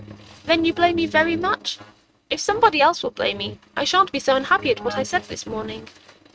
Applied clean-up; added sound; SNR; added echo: neural mask model RNNoise.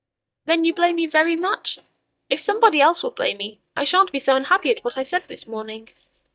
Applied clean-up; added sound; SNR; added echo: neural mask model DeepFilterNet 3.